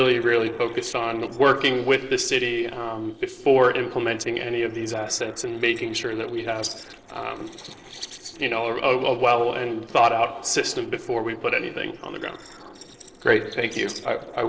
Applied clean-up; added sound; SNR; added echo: neural separator model SepFormer DNS4.